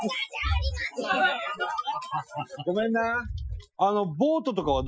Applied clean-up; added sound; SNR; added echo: classical method Wiener filter.